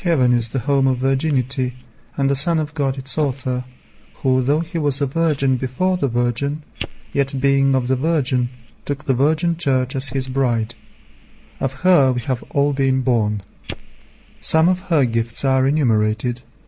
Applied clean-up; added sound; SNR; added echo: neural mask model Resemble Enhance denoiser.